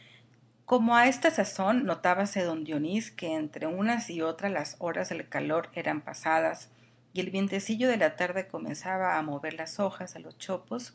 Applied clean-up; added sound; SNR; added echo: none; none; none; none.